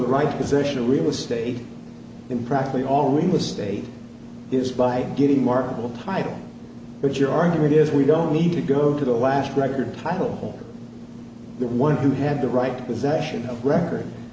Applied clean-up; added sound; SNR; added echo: none; none; none; none.